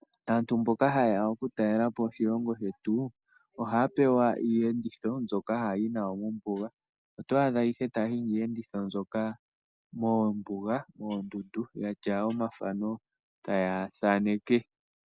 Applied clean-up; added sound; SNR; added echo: none; none; none; none.